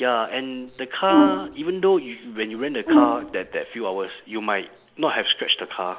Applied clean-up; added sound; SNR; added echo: none; Brass instrument; -3 dB; none.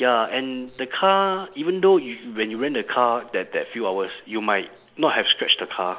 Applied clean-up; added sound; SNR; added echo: none; none; none; none.